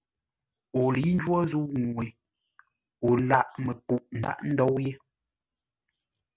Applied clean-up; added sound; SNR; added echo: none; none; none; none.